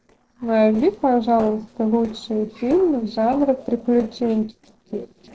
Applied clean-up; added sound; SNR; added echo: neural separator model SepFormer DNS4.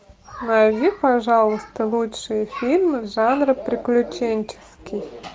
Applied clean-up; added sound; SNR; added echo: none; none; none; none.